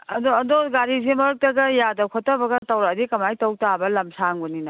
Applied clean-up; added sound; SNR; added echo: none; none; none; none.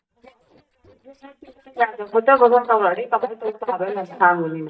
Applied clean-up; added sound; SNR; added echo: neural mask model DeepFilterNet 3.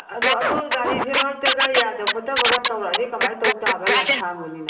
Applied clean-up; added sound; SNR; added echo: none; Scratching (performance technique); -3 dB; reverberation time 1.1 s.